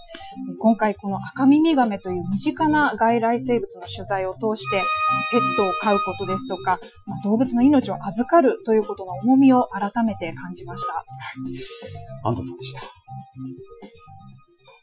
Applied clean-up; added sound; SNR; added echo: classical method Wiener filter.